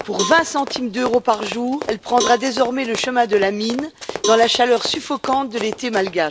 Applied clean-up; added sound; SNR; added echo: none; Cowbell + Run; 10 dB; none.